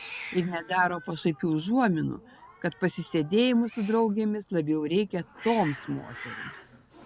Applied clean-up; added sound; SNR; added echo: none; Hiss; 18 dB; none.